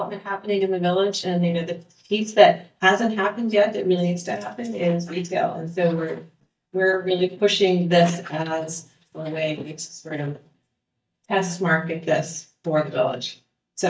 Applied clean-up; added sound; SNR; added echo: neural mask model DeepFilterNet 3.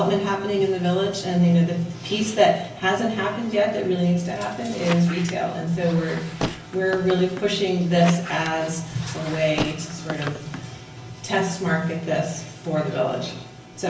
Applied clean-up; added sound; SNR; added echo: none; Squeak; 11 dB; reverberation time 1.0 s.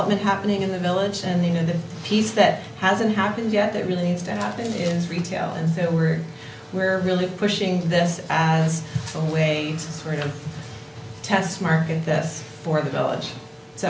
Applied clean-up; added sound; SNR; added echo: none; none; none; none.